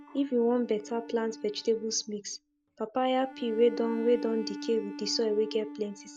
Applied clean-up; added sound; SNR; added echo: none; Bowed string instrument; 13 dB; none.